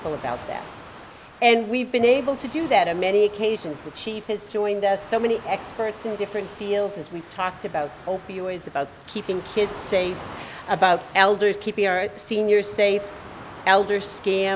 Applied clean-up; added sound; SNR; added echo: none; Waves, surf; 18 dB; none.